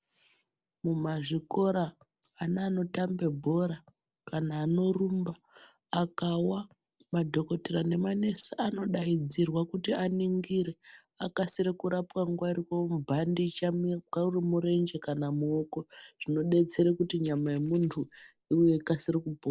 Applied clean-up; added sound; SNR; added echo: neural separator model SepFormer DNS4.